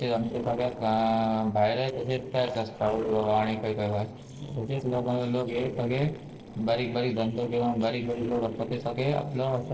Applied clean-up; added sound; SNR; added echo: neural separator model SepFormer DNS4.